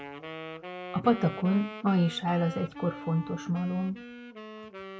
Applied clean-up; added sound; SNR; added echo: none; Wind instrument, woodwind instrument; 12 dB; none.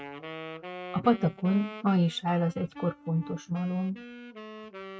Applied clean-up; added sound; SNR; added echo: neural mask model RNNoise.